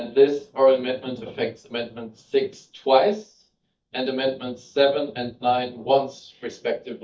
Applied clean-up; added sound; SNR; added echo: neural mask model DeepFilterNet 3.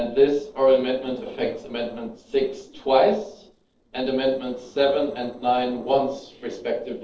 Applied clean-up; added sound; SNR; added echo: neural separator model SepFormer DNS4.